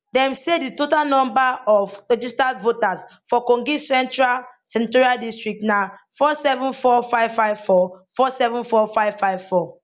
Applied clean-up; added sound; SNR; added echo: none; none; none; none.